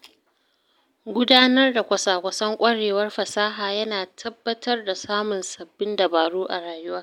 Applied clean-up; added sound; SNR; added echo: none; none; none; none.